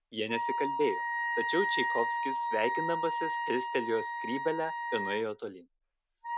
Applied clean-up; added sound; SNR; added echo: none; Wind instrument, woodwind instrument; 1 dB; none.